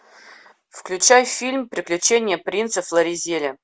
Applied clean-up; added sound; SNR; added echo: none; none; none; none.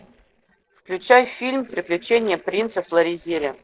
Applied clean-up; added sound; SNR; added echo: neural separator model SepFormer DNS4.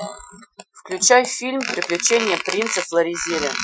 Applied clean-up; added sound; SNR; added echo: classical method Wiener filter.